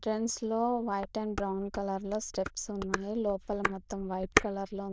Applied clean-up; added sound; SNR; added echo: neural diffusion model UNIVERSE++.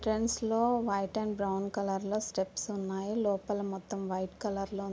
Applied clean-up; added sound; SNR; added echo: none; none; none; none.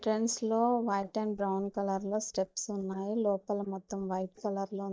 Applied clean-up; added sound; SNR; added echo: neural mask model DeepFilterNet 3.